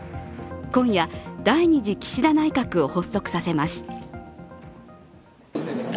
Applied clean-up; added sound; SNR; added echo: none; none; none; none.